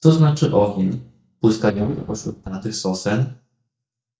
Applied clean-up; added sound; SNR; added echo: neural mask model DeepFilterNet 3.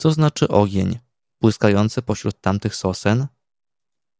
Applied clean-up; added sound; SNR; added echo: none; none; none; none.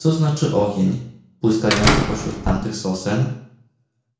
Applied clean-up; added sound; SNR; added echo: none; Slam; -2 dB; reverberation time 0.5 s.